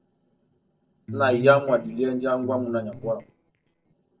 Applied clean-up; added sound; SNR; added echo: neural separator model SepFormer DNS4.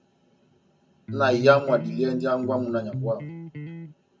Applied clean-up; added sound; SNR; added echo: none; Electric guitar; 8 dB; reverberation time 0.3 s.